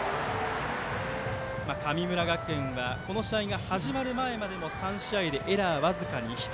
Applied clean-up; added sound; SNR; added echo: none; Wind instrument, woodwind instrument; 11 dB; none.